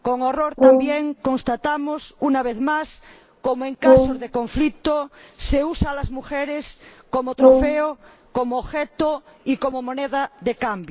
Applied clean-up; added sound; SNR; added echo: none; Brass instrument; -4 dB; none.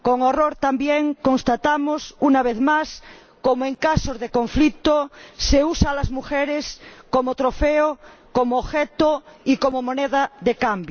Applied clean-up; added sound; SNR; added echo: none; none; none; none.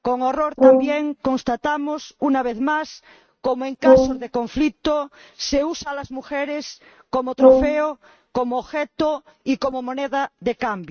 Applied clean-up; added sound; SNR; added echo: neural mask model RNNoise.